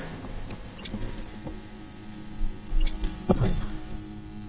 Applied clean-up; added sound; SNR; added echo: neural mask model DeepFilterNet 3.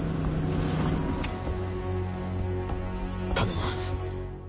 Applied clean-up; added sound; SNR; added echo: none; none; none; none.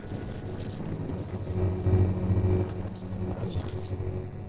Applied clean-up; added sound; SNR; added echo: neural separator model SepFormer DNS4.